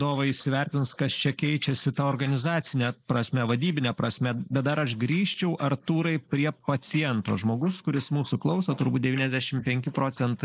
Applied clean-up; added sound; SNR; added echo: neural mask model Resemble Enhance denoiser.